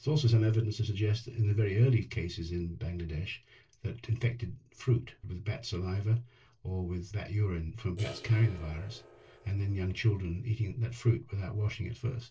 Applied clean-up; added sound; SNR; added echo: neural separator model SepFormer DNS4.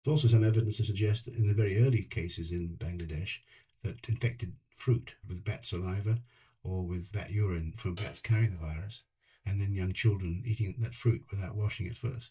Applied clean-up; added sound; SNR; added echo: neural mask model DeepFilterNet 3.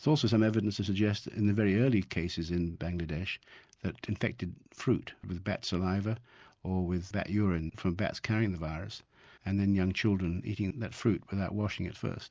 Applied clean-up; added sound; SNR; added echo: none; none; none; none.